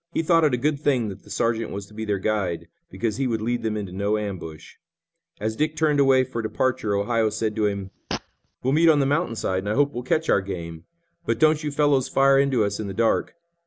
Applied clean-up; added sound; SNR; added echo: none; Fart; 14 dB; none.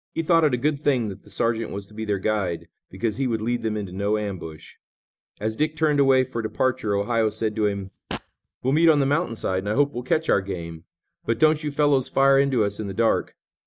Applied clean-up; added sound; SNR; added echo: neural mask model DeepFilterNet 3.